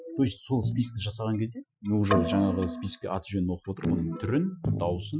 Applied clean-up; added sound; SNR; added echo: classical method Wiener filter.